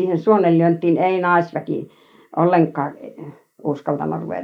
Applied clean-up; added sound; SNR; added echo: neural mask model Resemble Enhance denoiser.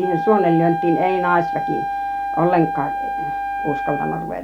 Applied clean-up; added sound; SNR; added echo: none; Wind instrument, woodwind instrument; 3 dB; none.